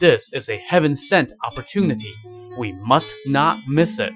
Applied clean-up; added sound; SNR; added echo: classical method Wiener filter.